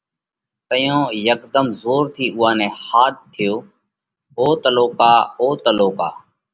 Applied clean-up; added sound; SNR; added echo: none; none; none; none.